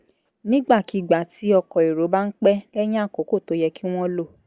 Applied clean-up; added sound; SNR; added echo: none; none; none; none.